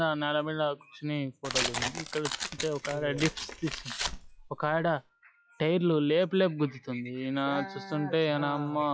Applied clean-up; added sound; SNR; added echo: classical method log-MMSE.